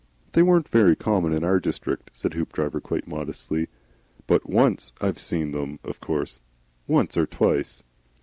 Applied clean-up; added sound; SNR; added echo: none; none; none; none.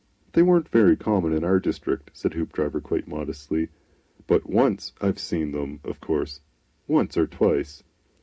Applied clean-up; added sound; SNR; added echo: none; none; none; reverberation time 0.3 s.